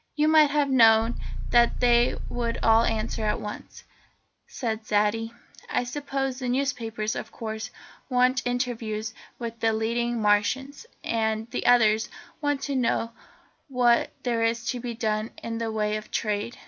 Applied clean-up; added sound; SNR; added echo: none; Idling / Car; 0 dB; none.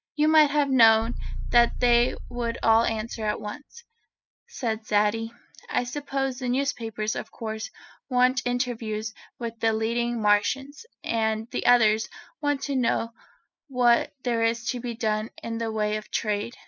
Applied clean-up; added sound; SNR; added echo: classical method spectral subtraction.